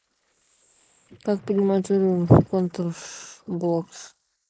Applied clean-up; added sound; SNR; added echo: neural mask model Resemble Enhance denoiser.